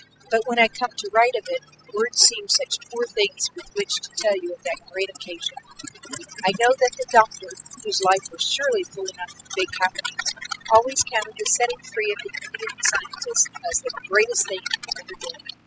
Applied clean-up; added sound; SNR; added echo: classical method spectral subtraction.